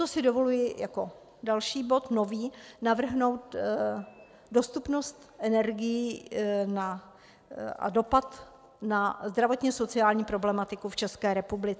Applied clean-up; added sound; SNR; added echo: none; none; none; none.